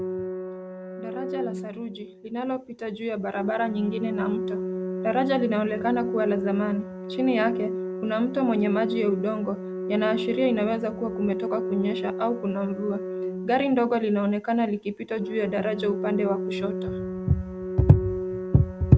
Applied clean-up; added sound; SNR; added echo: none; Organ; 6 dB; none.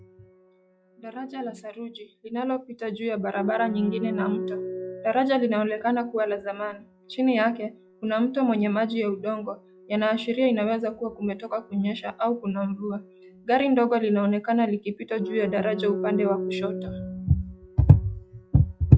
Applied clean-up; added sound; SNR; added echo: classical method log-MMSE.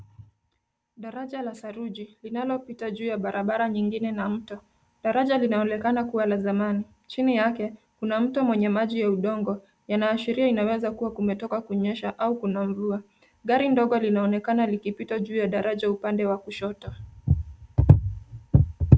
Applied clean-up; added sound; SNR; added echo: none; none; none; none.